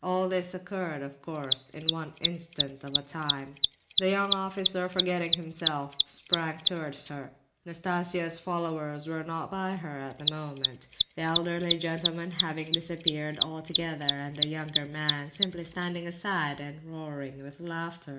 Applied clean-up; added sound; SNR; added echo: none; Mechanisms; 0 dB; reverberation time 0.4 s.